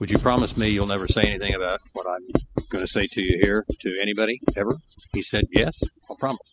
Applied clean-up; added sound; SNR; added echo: classical method spectral subtraction.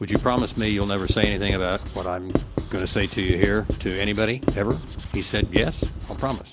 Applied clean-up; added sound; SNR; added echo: none; Writing; 2 dB; none.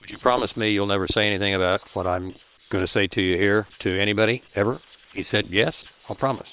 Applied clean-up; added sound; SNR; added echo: neural separator model SepFormer WHAM!.